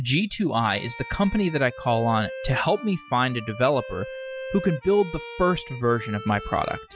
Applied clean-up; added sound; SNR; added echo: classical method Wiener filter.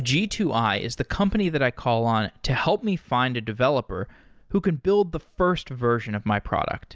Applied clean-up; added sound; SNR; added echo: none; none; none; none.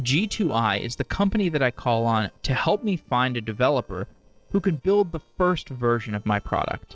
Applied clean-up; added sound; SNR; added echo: neural separator model SepFormer DNS4.